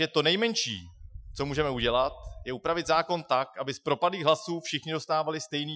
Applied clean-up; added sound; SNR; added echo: classical method Wiener filter.